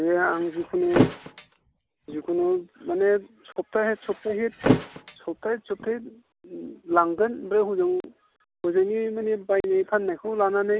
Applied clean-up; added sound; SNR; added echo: none; Thump, thud; 3 dB; none.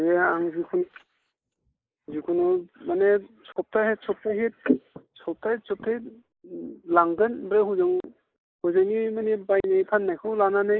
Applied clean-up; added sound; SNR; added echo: neural mask model Resemble Enhance denoiser.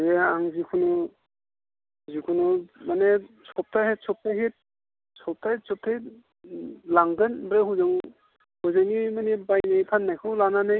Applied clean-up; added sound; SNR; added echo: none; none; none; none.